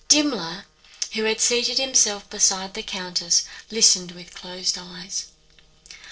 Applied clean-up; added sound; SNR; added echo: neural separator model SepFormer DNS4.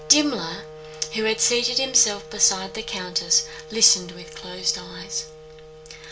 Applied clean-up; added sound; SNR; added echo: none; Wind instrument, woodwind instrument; 16 dB; reverberation time 0.2 s.